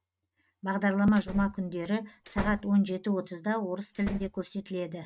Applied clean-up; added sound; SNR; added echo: neural mask model RNNoise.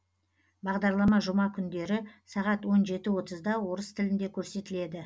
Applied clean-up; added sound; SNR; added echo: none; none; none; none.